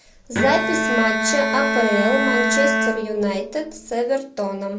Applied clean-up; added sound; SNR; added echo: none; Bowed string instrument; 0 dB; none.